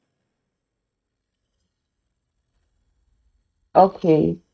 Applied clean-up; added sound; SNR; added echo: neural mask model DeepFilterNet 3.